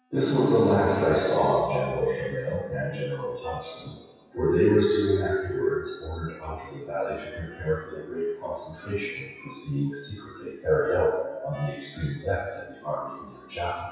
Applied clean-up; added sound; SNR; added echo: classical method WPE with log-MMSE.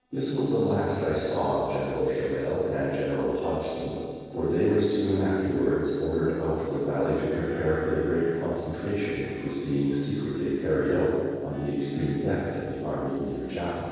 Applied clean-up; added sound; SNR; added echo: neural separator model SepFormer DNS4.